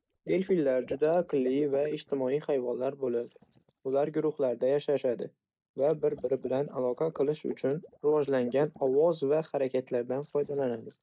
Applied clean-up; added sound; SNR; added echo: neural mask model DeepFilterNet 3.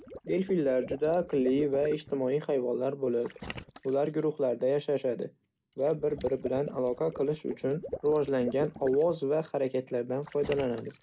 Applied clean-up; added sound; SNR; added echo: none; Water / Liquid; 15 dB; none.